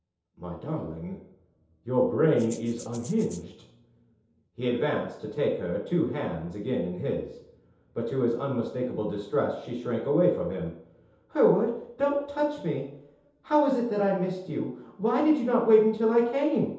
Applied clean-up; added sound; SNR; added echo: none; Rattle (instrument); 20 dB; reverberation time 0.8 s.